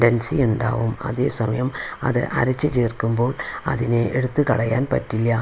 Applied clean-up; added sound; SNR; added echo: none; none; none; none.